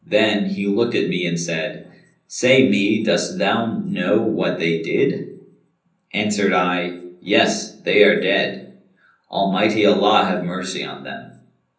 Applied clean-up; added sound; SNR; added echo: none; none; none; reverberation time 0.6 s.